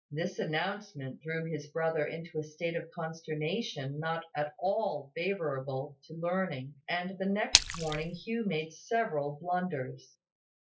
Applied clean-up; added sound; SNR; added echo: classical method log-MMSE.